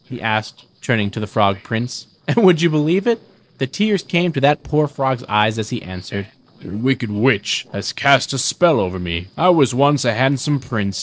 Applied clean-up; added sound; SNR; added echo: neural separator model SepFormer DNS4.